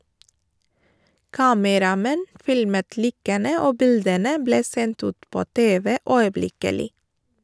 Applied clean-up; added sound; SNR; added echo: none; none; none; none.